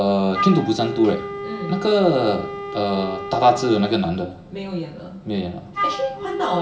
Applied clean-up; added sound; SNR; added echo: none; Wind instrument, woodwind instrument; 9 dB; reverberation time 1.6 s.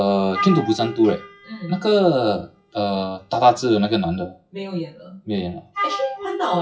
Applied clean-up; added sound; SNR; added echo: classical method WPE with log-MMSE.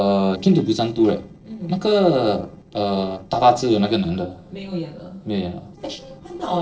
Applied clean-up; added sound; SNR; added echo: neural separator model SepFormer DNS4.